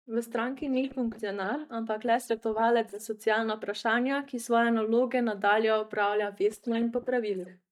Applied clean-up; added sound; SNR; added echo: neural mask model DeepFilterNet 3.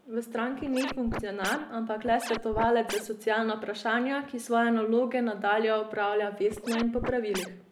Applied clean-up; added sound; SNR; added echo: none; Scratching (performance technique); 10 dB; none.